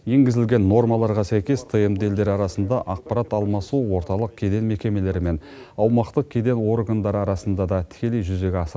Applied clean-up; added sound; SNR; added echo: none; none; none; none.